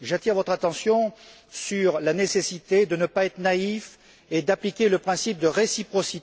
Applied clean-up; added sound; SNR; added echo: none; none; none; none.